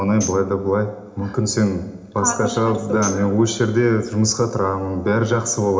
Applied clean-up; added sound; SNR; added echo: none; Tambourine; 16 dB; reverberation time 0.8 s.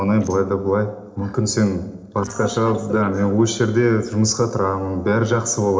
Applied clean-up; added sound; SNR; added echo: neural separator model SepFormer DNS4.